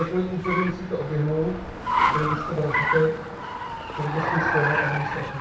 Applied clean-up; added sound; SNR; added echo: none; Car; 0 dB; reverberation time 0.6 s.